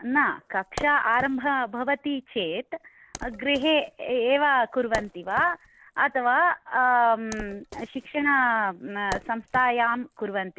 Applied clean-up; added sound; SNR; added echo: none; Wood; 18 dB; none.